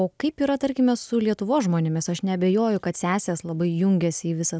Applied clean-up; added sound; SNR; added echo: none; none; none; none.